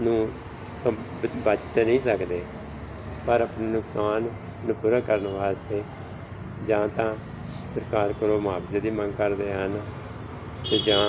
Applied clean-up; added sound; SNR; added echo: none; none; none; none.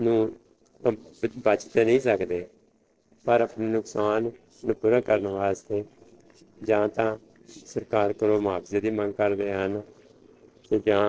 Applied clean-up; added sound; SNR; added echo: neural separator model SepFormer DNS4.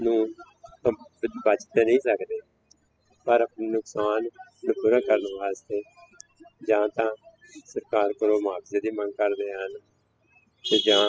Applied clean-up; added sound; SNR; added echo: classical method spectral subtraction.